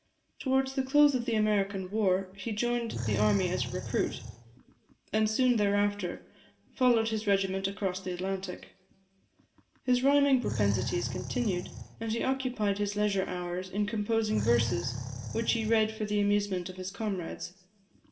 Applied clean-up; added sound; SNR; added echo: none; Animal; 6 dB; reverberation time 0.8 s.